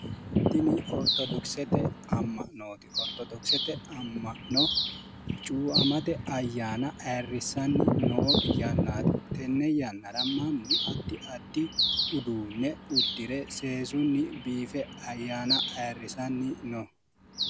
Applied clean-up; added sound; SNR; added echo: none; Bird; 4 dB; none.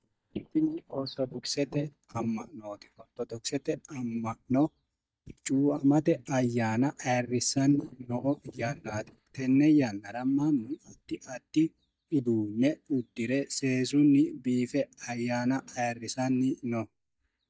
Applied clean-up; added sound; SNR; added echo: neural mask model DeepFilterNet 3.